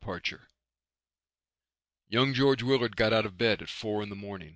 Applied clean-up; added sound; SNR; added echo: none; none; none; none.